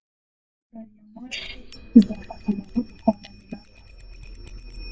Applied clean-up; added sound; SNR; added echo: neural mask model DeepFilterNet 3.